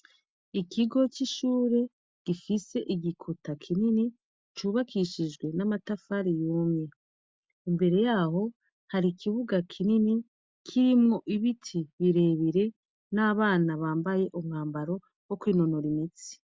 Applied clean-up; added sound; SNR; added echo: none; none; none; none.